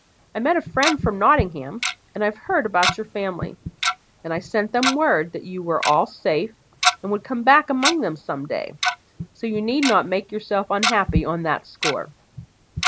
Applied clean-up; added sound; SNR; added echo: none; Tick-tock; 5 dB; none.